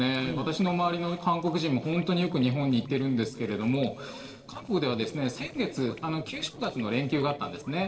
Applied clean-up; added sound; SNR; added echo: neural separator model SepFormer DNS4.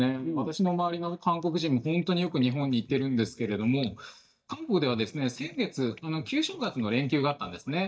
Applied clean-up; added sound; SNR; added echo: neural mask model DeepFilterNet 3.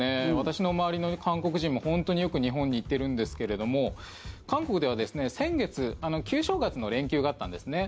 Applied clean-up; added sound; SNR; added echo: none; none; none; none.